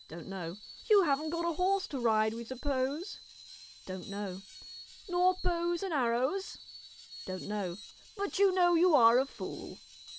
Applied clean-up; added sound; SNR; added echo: none; Screech; 18 dB; none.